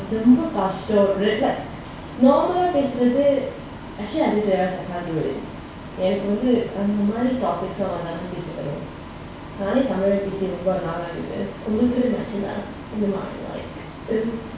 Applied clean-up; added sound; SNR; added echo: none; Bus; 13 dB; reverberation time 0.6 s.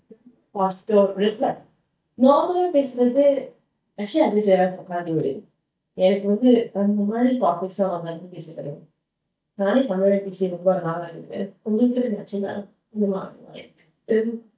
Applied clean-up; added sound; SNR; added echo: neural mask model DeepFilterNet 3.